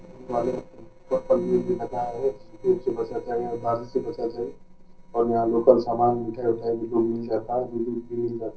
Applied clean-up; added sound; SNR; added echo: neural separator model SepFormer DNS4.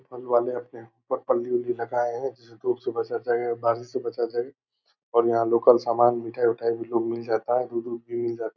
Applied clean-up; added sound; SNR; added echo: none; none; none; none.